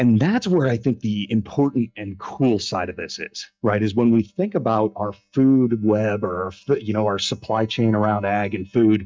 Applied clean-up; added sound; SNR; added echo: neural mask model DeepFilterNet 3.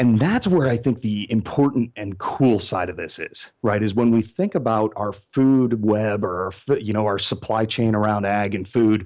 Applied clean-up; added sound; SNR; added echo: none; none; none; none.